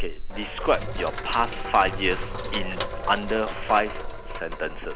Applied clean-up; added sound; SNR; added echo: none; Sink (filling or washing); 3 dB; none.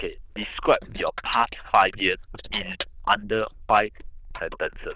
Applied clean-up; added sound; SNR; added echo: neural diffusion model UNIVERSE++.